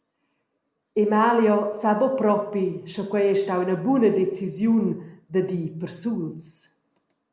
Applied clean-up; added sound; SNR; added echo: none; none; none; none.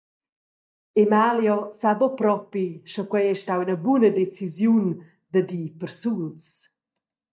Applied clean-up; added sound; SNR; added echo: neural mask model DeepFilterNet 3.